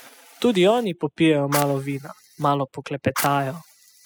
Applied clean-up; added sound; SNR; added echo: classical method spectral subtraction.